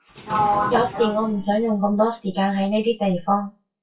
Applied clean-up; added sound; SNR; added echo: classical method WPE with log-MMSE.